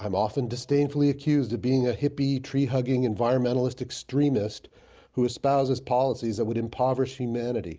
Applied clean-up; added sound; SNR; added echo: none; none; none; none.